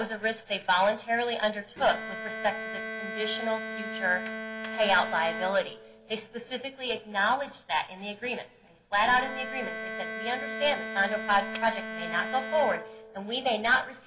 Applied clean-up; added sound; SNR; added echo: none; Bowed string instrument; 9 dB; reverberation time 0.4 s.